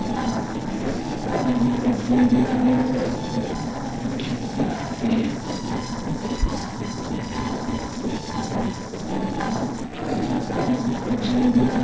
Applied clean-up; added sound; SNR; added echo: neural separator model SepFormer DNS4.